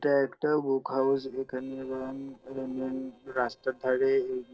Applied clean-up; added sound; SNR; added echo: neural separator model SepFormer DNS4.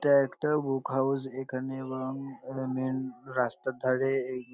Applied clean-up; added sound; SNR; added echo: none; none; none; none.